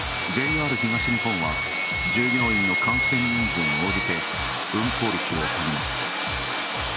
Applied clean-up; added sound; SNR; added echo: none; Sawing; -2 dB; none.